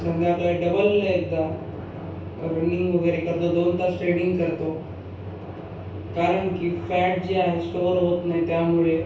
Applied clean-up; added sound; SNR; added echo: none; Drum; 12 dB; reverberation time 0.6 s.